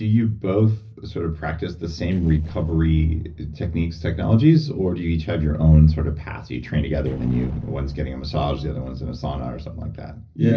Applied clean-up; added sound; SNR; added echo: neural separator model SepFormer DNS4.